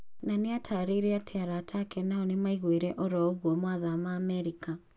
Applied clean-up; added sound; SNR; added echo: none; none; none; none.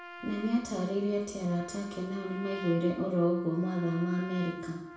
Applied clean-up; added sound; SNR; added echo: none; Trumpet; 15 dB; reverberation time 0.6 s.